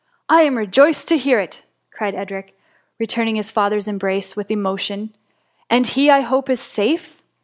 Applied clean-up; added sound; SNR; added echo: none; none; none; none.